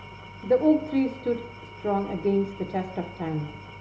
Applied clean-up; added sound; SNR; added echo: none; Engine / Tools; 17 dB; none.